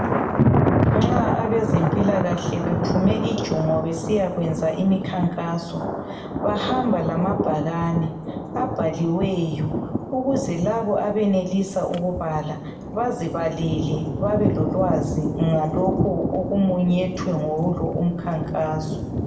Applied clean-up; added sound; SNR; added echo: none; Thunder; 1 dB; reverberation time 0.7 s.